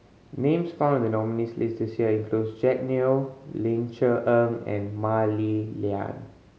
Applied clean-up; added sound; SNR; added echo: none; none; none; none.